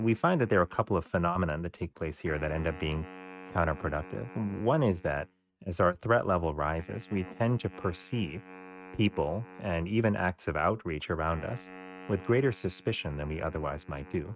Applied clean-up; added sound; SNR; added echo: neural mask model RNNoise.